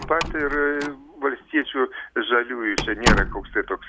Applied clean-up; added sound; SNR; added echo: none; Slam; 4 dB; none.